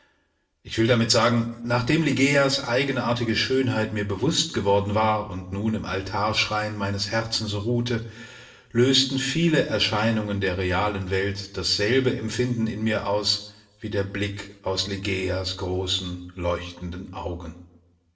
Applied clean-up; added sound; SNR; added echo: none; none; none; reverberation time 0.6 s.